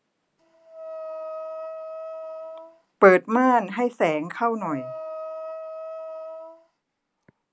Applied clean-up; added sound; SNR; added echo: none; Wind instrument, woodwind instrument; 11 dB; none.